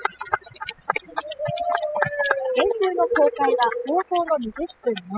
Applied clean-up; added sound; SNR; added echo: classical method spectral subtraction.